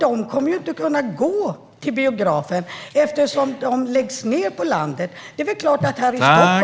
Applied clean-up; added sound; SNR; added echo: none; none; none; none.